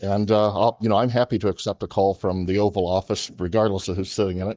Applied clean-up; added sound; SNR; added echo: neural mask model DeepFilterNet 3.